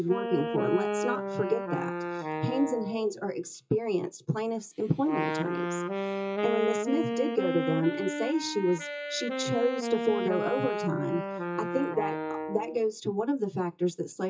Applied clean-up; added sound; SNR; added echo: classical method WPE with log-MMSE.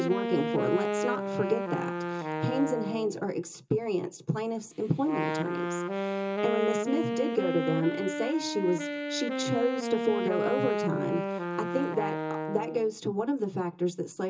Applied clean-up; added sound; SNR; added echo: none; Wind instrument, woodwind instrument; 2 dB; reverberation time 0.2 s.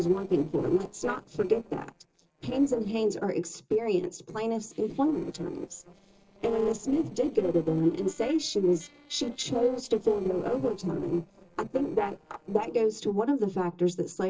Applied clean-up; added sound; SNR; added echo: neural separator model SepFormer DNS4.